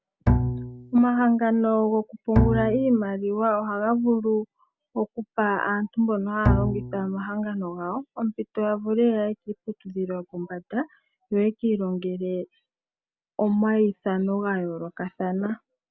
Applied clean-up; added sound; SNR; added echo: none; Bowed string instrument; 1 dB; none.